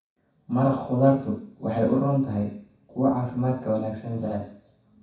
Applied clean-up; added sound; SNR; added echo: none; none; none; reverberation time 0.6 s.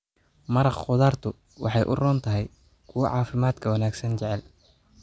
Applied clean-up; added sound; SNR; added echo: none; none; none; none.